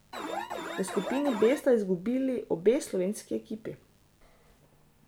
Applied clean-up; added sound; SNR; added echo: none; Alarm; 6 dB; none.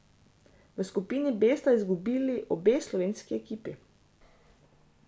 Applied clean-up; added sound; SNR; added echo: none; none; none; none.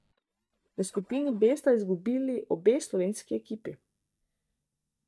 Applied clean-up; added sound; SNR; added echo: neural mask model DeepFilterNet 3.